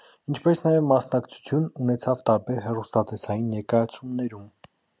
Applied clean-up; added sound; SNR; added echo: none; none; none; none.